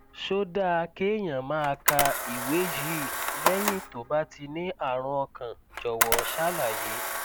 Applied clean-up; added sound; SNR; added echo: none; Camera; 2 dB; none.